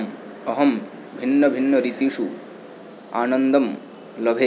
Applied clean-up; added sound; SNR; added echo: none; none; none; none.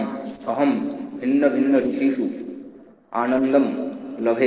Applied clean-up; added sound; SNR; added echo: neural separator model SepFormer DNS4.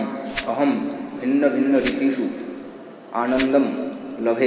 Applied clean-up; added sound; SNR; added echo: none; Glass; 14 dB; reverberation time 2.3 s.